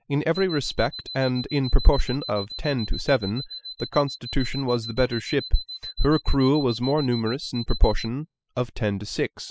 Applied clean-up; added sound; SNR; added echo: classical method spectral subtraction.